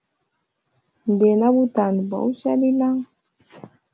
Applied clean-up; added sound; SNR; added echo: none; none; none; none.